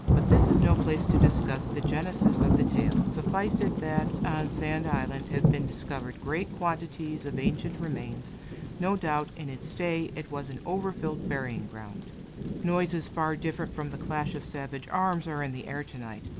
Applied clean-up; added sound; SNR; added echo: none; Thunder / Rain; -3 dB; none.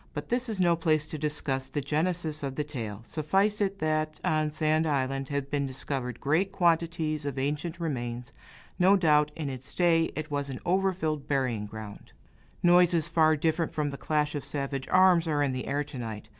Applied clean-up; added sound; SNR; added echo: none; none; none; none.